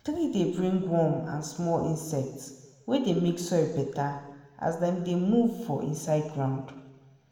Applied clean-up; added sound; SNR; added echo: none; none; none; reverberation time 1.1 s.